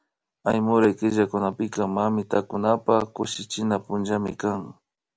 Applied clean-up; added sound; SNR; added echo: none; none; none; none.